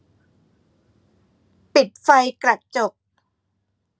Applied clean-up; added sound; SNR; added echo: none; none; none; none.